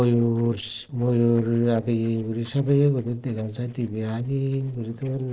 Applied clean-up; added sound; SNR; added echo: neural separator model SepFormer DNS4.